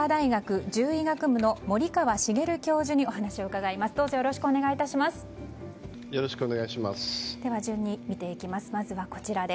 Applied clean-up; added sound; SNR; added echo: none; none; none; none.